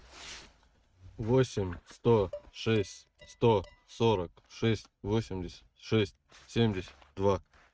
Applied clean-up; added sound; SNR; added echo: neural mask model RNNoise.